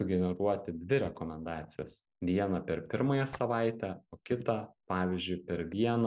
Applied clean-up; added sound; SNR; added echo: neural separator model SepFormer DNS4.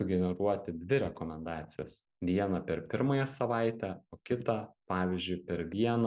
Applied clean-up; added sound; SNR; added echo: none; none; none; none.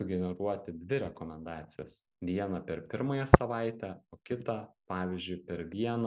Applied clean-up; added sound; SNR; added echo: none; Tap; -3 dB; none.